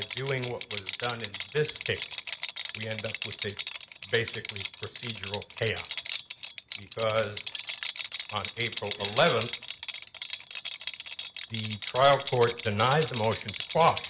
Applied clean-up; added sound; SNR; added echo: none; Rattle; 6 dB; none.